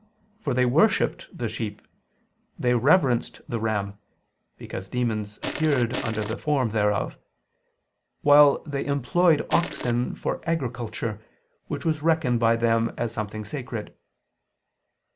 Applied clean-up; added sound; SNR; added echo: none; Crushing; 6 dB; none.